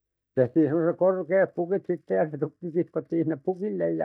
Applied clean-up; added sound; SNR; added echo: neural mask model DeepFilterNet 3.